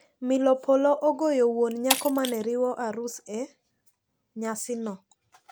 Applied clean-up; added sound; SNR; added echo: none; Shatter; 8 dB; none.